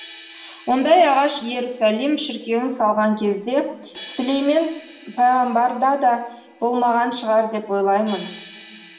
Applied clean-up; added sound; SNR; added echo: none; Crash cymbal; 17 dB; reverberation time 1.3 s.